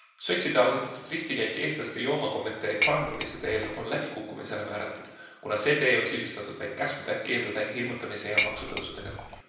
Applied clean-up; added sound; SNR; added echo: none; Dishes, pots, and pans; 2 dB; reverberation time 0.9 s.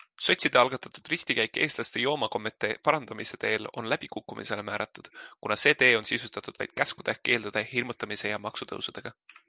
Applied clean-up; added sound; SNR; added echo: none; none; none; none.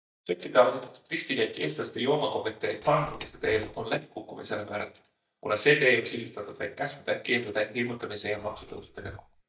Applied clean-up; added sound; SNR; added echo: neural mask model DeepFilterNet 3.